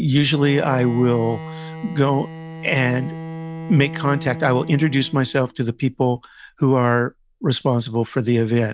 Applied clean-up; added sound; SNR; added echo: none; Bowed string instrument; 14 dB; none.